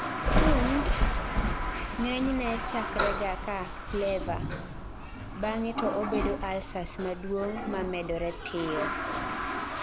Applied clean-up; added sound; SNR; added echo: none; Toilet flush + Thunder; -2 dB; none.